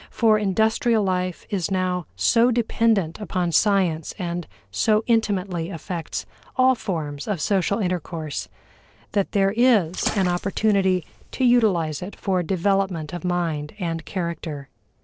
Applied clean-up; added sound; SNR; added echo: neural separator model SepFormer DNS4.